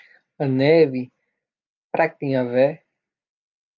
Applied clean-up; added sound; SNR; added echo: none; none; none; none.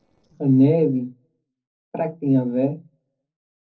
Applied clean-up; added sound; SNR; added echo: neural separator model SepFormer DNS4.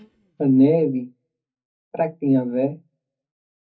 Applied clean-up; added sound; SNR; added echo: neural mask model DeepFilterNet 3.